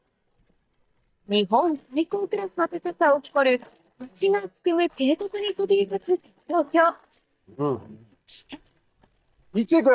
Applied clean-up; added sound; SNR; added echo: neural mask model DeepFilterNet 3.